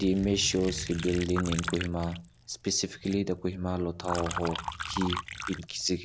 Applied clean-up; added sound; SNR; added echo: none; Liquid; 9 dB; none.